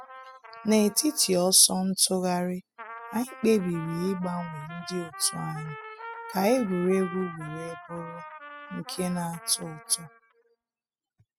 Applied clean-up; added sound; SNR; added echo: classical method spectral subtraction.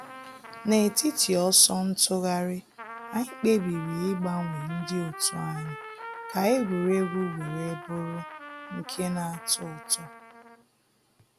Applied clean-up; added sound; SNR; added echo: none; Trumpet; 14 dB; none.